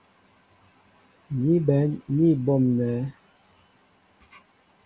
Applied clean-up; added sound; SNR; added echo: none; none; none; none.